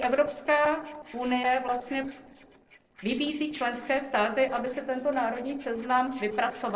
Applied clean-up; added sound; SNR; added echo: neural separator model SepFormer DNS4.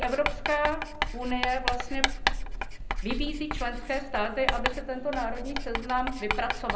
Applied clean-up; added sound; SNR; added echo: none; Writing; 0 dB; reverberation time 0.4 s.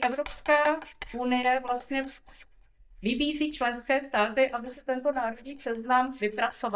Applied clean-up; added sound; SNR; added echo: neural mask model DeepFilterNet 3.